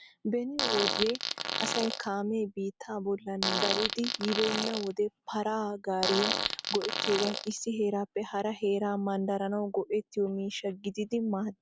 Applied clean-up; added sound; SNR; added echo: none; Fart; 1 dB; none.